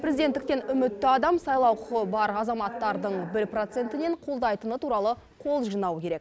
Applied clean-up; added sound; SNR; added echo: none; none; none; none.